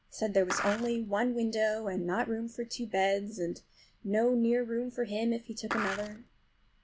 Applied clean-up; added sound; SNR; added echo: none; Skateboard; 5 dB; none.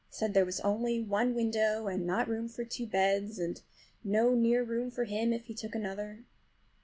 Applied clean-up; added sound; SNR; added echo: none; none; none; none.